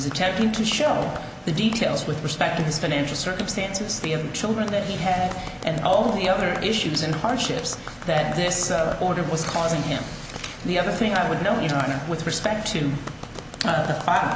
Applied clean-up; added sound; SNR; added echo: none; Clapping; 19 dB; none.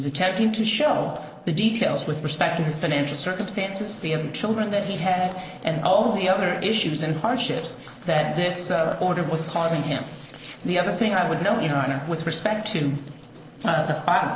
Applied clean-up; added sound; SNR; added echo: neural separator model SepFormer DNS4.